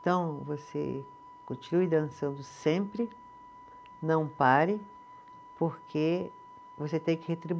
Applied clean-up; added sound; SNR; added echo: none; Wind instrument, woodwind instrument; 20 dB; none.